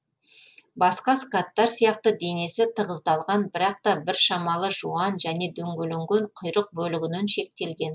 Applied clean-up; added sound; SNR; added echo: none; none; none; none.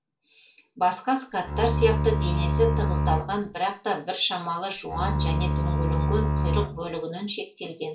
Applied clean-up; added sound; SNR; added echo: none; Bowed string instrument; -3 dB; reverberation time 0.3 s.